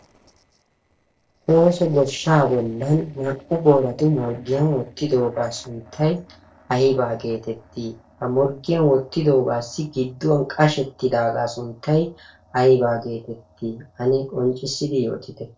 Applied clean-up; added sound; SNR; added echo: neural separator model SepFormer DNS4.